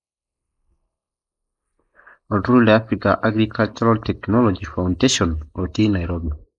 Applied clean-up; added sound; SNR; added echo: neural mask model Resemble Enhance denoiser.